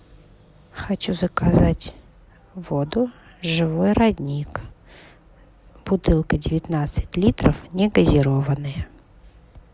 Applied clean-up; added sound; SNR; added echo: none; none; none; none.